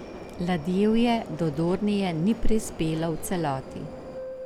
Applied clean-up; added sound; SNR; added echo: none; Subway, metro, underground; 13 dB; none.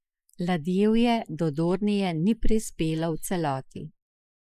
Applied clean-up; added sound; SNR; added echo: neural mask model Resemble Enhance denoiser.